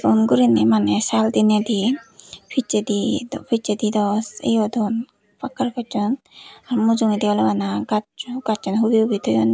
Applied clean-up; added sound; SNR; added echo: none; none; none; none.